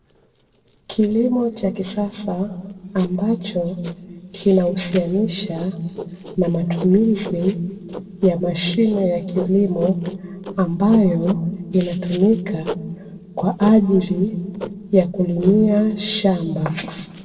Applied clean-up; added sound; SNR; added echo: neural separator model SepFormer DNS4.